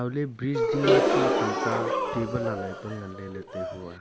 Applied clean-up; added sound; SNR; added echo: none; Gasp + Bowed string instrument; -5 dB; none.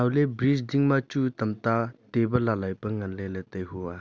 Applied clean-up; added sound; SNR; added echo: none; none; none; none.